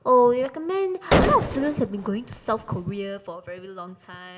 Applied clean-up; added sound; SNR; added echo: none; Gunshot, gunfire; 2 dB; reverberation time 0.7 s.